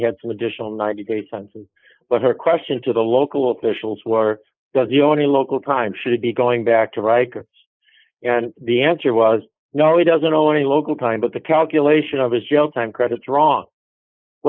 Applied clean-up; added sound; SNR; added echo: neural mask model Resemble Enhance denoiser.